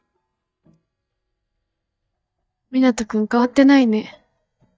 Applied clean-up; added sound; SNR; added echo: neural mask model DeepFilterNet 3.